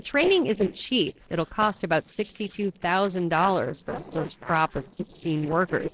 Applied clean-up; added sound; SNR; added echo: neural separator model SepFormer DNS4.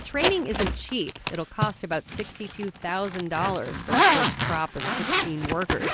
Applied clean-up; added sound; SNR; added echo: none; Zipper (clothing); -3 dB; none.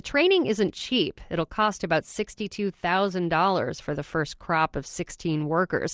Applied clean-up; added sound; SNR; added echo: none; none; none; none.